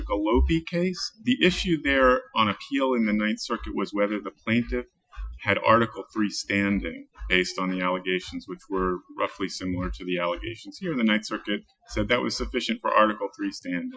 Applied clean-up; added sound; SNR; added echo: classical method Wiener filter.